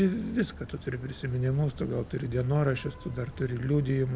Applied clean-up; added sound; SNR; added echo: none; Vehicle horn, car horn, honking; 16 dB; none.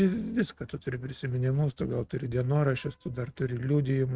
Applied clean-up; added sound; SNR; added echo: neural mask model RNNoise.